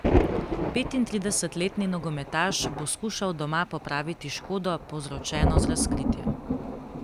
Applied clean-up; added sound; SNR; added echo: none; Thunder; -1 dB; none.